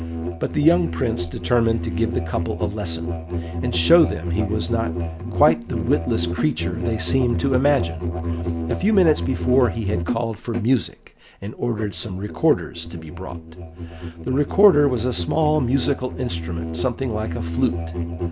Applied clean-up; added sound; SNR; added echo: none; Musical instrument; 4 dB; none.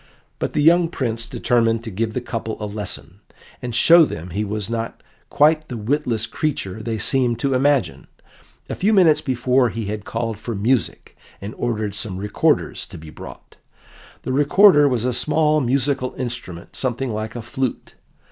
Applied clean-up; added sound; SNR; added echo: none; none; none; none.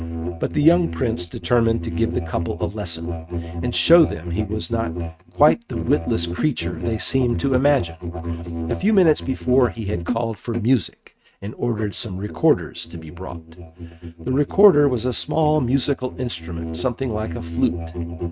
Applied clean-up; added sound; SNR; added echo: neural mask model RNNoise.